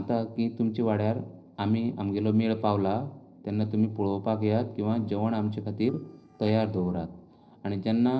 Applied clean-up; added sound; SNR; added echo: neural separator model SepFormer DNS4.